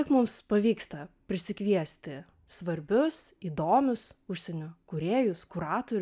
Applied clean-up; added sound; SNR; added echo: none; none; none; none.